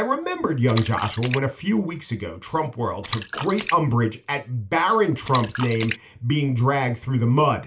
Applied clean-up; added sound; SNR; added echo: none; Splash, splatter; 14 dB; reverberation time 0.2 s.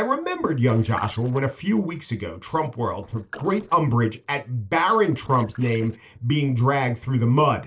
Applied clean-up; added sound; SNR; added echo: neural separator model SepFormer DNS4.